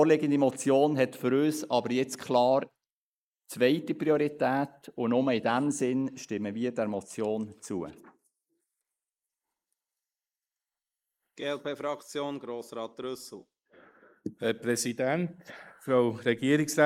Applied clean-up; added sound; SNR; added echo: neural mask model Resemble Enhance denoiser.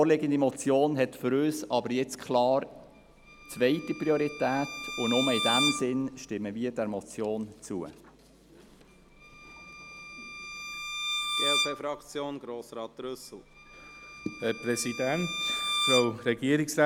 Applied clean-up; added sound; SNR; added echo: none; Bowed string instrument; 5 dB; none.